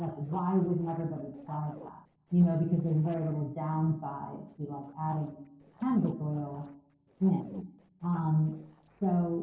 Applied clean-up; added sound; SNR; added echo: neural separator model SepFormer DNS4.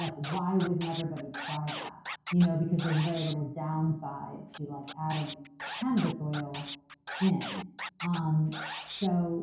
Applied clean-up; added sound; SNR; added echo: none; Scratching (performance technique); 11 dB; reverberation time 0.6 s.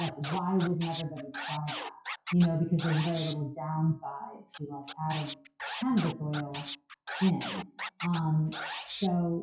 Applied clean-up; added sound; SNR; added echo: classical method WPE with log-MMSE.